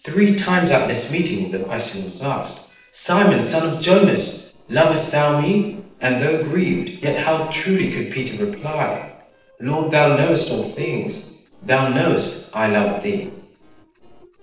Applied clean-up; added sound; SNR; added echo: neural separator model SepFormer DNS4.